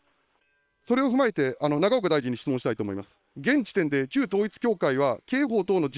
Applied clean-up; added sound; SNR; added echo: neural separator model SepFormer WHAM!.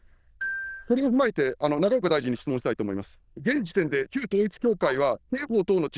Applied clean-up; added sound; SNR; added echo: neural diffusion model UNIVERSE++.